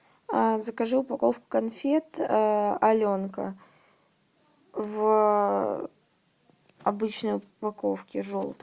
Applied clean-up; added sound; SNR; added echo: none; none; none; none.